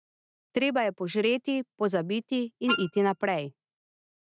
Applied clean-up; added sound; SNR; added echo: neural mask model RNNoise.